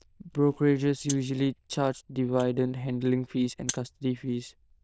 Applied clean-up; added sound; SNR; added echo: neural diffusion model UNIVERSE++.